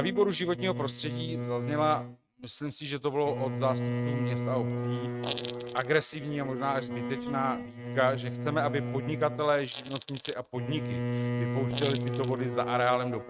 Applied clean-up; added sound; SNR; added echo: neural mask model RNNoise.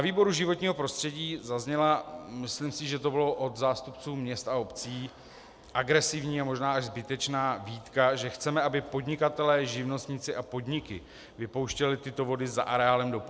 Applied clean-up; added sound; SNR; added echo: none; none; none; none.